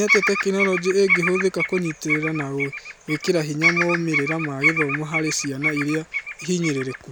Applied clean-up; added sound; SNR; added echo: none; Bird vocalization, bird call, bird song; 2 dB; none.